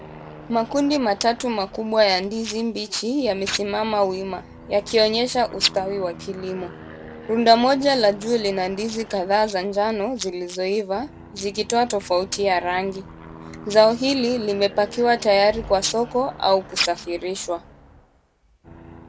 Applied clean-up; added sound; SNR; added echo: none; Aircraft; 19 dB; none.